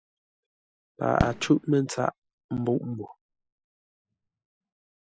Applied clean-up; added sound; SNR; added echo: classical method Wiener filter.